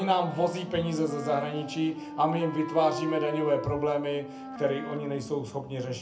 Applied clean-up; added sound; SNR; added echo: none; Wind instrument, woodwind instrument; 10 dB; reverberation time 0.3 s.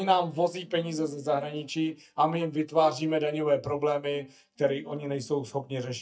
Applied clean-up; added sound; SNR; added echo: neural mask model DeepFilterNet 3.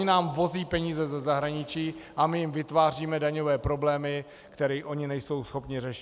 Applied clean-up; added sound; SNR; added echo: none; none; none; none.